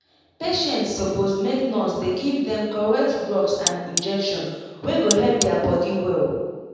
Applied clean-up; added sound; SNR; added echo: none; Cutlery, silverware; 5 dB; reverberation time 1.2 s.